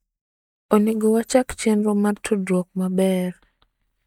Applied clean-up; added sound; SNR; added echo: neural mask model DeepFilterNet 3.